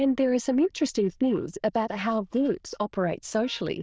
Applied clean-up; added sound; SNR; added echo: neural diffusion model UNIVERSE++.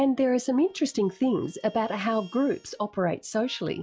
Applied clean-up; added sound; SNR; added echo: classical method log-MMSE.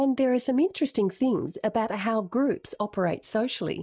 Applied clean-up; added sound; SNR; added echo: neural mask model DeepFilterNet 3.